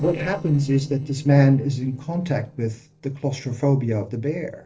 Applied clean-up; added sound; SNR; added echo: neural separator model SepFormer DNS4.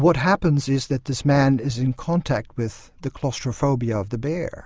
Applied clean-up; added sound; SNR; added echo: none; none; none; none.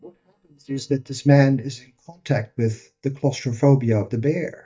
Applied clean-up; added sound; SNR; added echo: neural mask model DeepFilterNet 3.